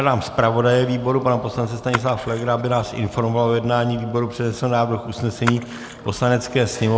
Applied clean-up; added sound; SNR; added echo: none; Splash, splatter; 13 dB; none.